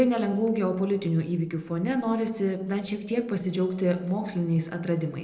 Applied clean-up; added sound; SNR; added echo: neural separator model SepFormer DNS4.